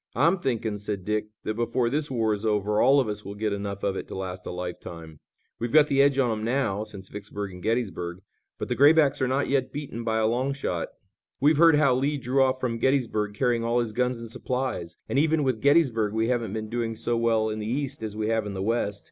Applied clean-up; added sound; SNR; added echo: none; none; none; none.